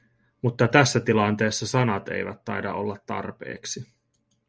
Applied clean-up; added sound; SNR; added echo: none; none; none; none.